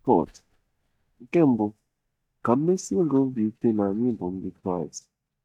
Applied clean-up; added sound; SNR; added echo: neural mask model DeepFilterNet 3.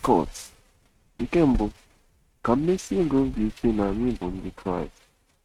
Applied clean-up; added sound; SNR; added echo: neural mask model RNNoise.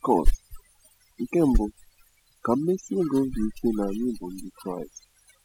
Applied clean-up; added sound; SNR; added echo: classical method spectral subtraction.